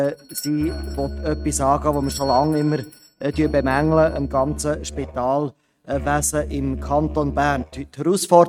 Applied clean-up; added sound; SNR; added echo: neural mask model RNNoise.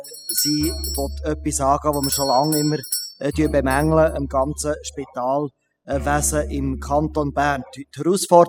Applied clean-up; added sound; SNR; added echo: classical method spectral subtraction.